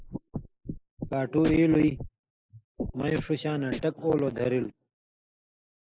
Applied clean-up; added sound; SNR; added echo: neural mask model Resemble Enhance denoiser.